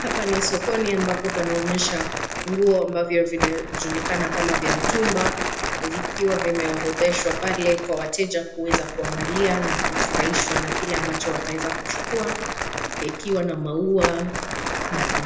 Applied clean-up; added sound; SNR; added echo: none; Crumpling, crinkling; 2 dB; reverberation time 0.7 s.